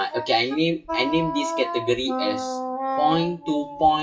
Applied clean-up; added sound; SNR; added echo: classical method WPE with log-MMSE.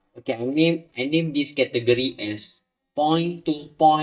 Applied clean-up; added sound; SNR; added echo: neural mask model DeepFilterNet 3.